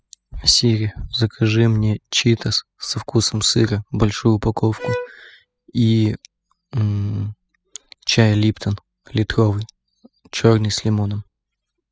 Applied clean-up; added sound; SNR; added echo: classical method spectral subtraction.